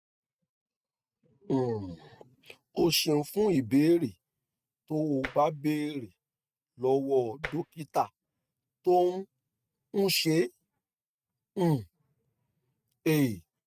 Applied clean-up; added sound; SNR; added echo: neural mask model RNNoise.